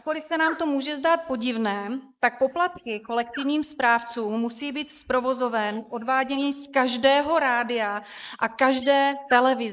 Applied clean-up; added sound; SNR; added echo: neural mask model Resemble Enhance denoiser.